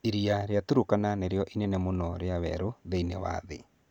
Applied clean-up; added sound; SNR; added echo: none; none; none; none.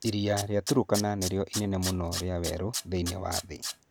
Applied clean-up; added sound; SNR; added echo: none; Tools; 9 dB; none.